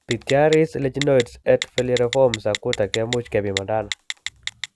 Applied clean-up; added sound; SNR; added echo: none; Telephone; 11 dB; none.